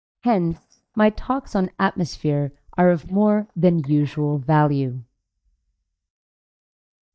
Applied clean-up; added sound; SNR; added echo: neural mask model DeepFilterNet 3.